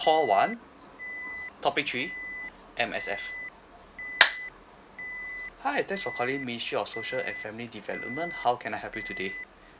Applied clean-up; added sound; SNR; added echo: none; Alarm; 10 dB; none.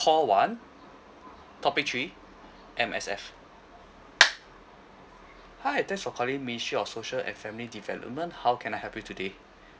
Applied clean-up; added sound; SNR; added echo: none; none; none; none.